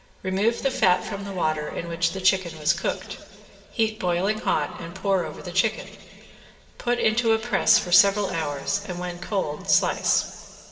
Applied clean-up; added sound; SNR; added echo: none; none; none; reverberation time 2.5 s.